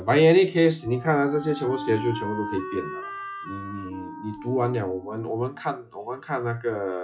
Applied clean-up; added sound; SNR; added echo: classical method log-MMSE.